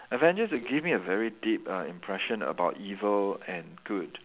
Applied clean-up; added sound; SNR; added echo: none; none; none; none.